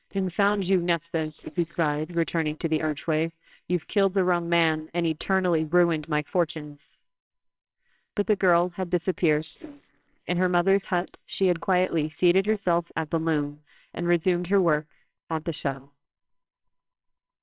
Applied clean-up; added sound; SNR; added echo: neural separator model SepFormer WHAMR!.